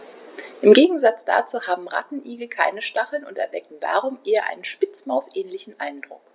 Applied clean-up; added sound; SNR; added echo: none; none; none; none.